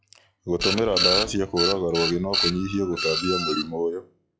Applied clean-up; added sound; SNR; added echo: classical method log-MMSE.